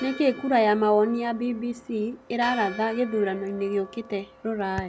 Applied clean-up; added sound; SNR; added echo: none; Church bell; 18 dB; none.